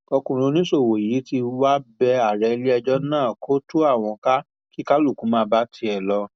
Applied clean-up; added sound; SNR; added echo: none; none; none; none.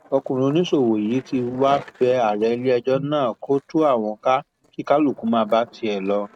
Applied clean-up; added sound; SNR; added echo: neural mask model RNNoise.